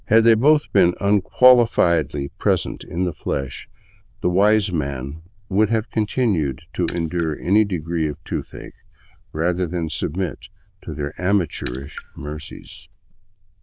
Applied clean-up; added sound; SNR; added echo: neural diffusion model UNIVERSE++.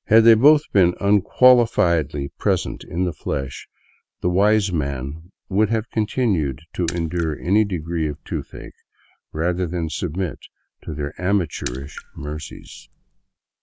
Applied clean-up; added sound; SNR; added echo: none; Raindrop / Splash, splatter; 18 dB; none.